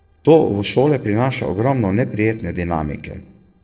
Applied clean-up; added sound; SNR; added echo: neural separator model SepFormer DNS4.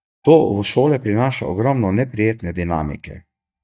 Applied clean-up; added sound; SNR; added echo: neural mask model DeepFilterNet 3.